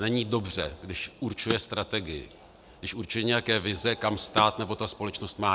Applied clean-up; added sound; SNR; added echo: none; Car; 14 dB; none.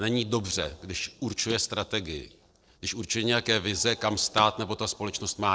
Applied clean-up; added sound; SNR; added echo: neural separator model SepFormer DNS4.